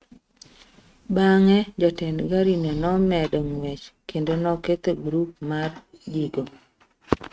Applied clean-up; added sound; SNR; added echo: neural mask model RNNoise.